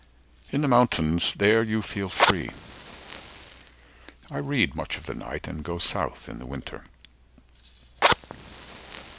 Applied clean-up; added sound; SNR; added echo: none; Fire; 4 dB; none.